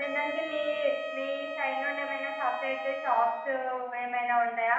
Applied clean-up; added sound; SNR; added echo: none; Wind instrument, woodwind instrument; 8 dB; reverberation time 0.8 s.